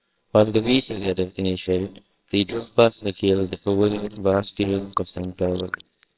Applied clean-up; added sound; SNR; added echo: neural separator model SepFormer WHAMR!.